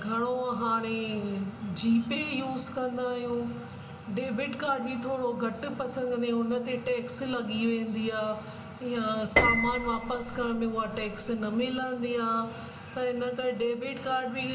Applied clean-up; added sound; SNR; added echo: none; Piano; 1 dB; reverberation time 1.9 s.